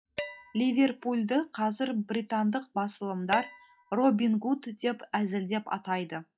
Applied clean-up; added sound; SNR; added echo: classical method log-MMSE.